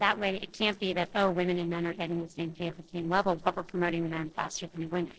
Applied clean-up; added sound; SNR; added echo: neural separator model SepFormer DNS4.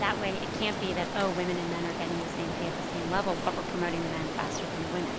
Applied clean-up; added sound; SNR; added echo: none; Stream; 1 dB; none.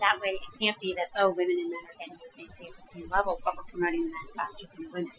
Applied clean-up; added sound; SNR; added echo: classical method Wiener filter.